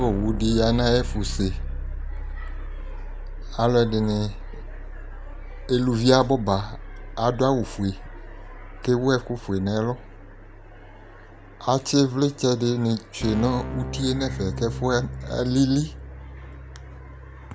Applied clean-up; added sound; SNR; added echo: none; Keyboard (musical); 9 dB; none.